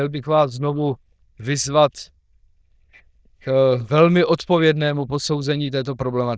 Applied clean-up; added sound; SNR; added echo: neural diffusion model UNIVERSE++.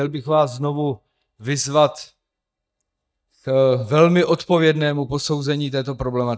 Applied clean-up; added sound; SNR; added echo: neural mask model DeepFilterNet 3.